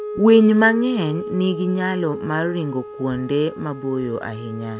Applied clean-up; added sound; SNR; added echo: none; Wind instrument, woodwind instrument; 11 dB; none.